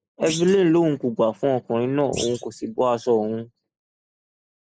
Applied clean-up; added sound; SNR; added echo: neural mask model Resemble Enhance denoiser.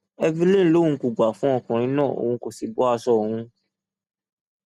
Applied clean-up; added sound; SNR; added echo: none; none; none; none.